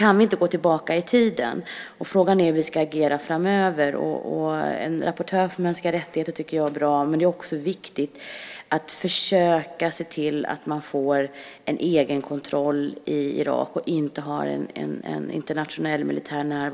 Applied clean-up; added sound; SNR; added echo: none; none; none; none.